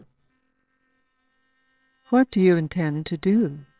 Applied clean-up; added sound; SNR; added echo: neural separator model SepFormer WHAMR!.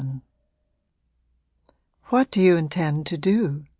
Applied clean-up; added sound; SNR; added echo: none; none; none; none.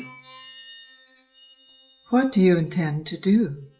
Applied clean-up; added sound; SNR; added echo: classical method WPE with log-MMSE.